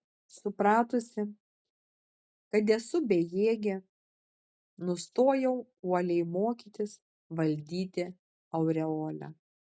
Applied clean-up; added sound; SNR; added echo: none; none; none; none.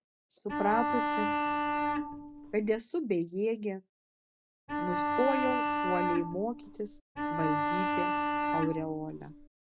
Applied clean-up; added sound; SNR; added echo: none; Bowed string instrument; -3 dB; none.